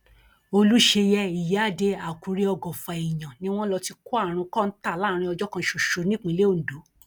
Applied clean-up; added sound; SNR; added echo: none; none; none; none.